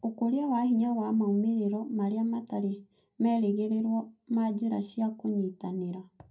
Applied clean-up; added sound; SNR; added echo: none; none; none; reverberation time 0.2 s.